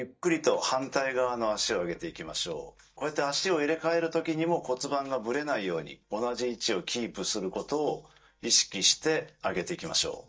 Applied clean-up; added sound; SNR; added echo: neural mask model DeepFilterNet 3.